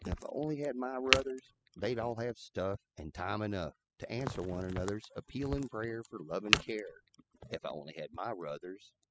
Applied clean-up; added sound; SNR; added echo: classical method spectral subtraction.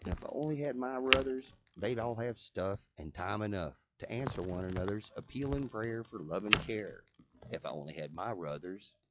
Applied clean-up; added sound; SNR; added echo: classical method log-MMSE.